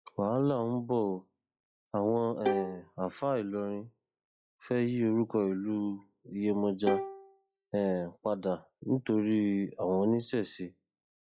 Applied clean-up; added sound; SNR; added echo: classical method log-MMSE.